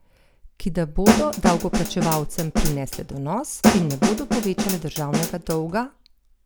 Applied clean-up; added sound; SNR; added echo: none; Snare drum; -2 dB; none.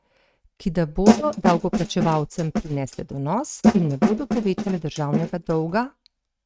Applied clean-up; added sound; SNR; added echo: neural mask model RNNoise.